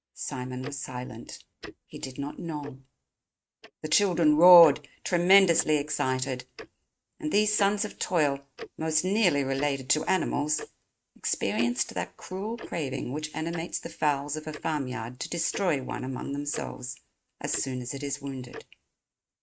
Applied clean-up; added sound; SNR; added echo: neural mask model RNNoise.